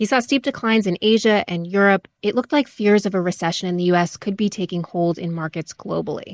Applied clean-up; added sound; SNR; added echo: neural mask model Resemble Enhance denoiser.